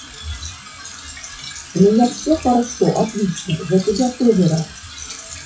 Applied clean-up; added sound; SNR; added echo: classical method WPE with log-MMSE.